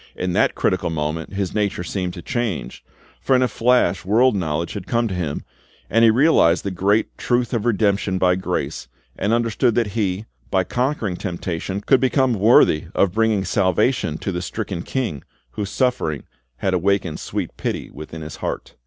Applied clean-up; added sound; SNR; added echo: none; none; none; none.